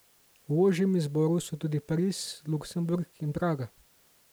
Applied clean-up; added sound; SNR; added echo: none; none; none; none.